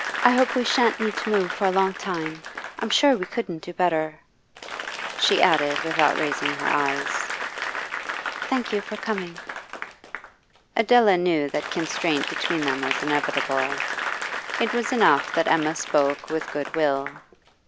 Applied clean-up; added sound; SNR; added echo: none; Applause / Crowd; 6 dB; none.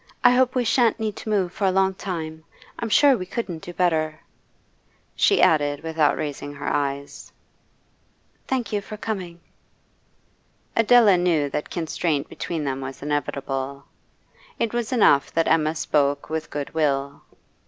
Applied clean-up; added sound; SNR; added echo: none; none; none; none.